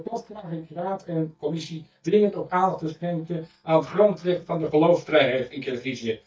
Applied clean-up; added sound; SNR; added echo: neural mask model DeepFilterNet 3.